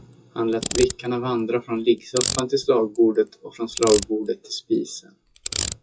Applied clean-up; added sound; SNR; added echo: classical method WPE with log-MMSE.